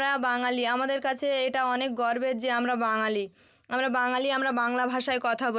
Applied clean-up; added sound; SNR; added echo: none; none; none; none.